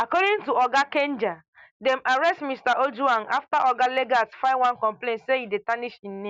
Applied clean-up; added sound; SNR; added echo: none; none; none; none.